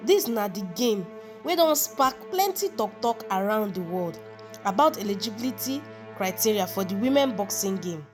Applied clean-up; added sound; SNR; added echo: none; Musical instrument; 16 dB; none.